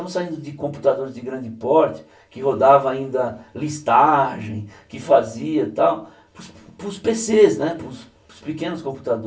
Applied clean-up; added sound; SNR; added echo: none; none; none; reverberation time 0.3 s.